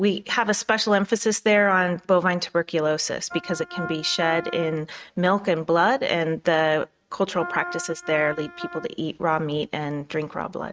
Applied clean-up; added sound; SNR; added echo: neural mask model RNNoise.